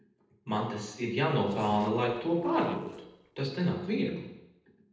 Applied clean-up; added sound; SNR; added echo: neural separator model SepFormer DNS4.